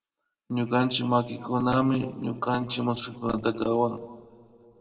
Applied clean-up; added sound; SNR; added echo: none; none; none; reverberation time 1.3 s.